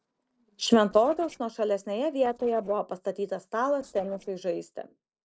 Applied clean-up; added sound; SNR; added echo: neural separator model SepFormer DNS4.